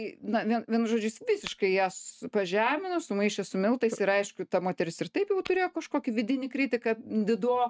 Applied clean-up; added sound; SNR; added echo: neural mask model RNNoise.